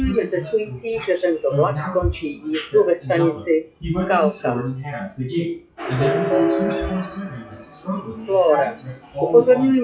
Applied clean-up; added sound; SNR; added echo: classical method WPE with log-MMSE.